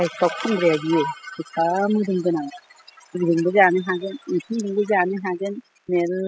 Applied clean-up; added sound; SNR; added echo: classical method spectral subtraction.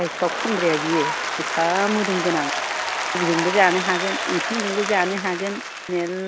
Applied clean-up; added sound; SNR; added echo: none; Applause; 3 dB; none.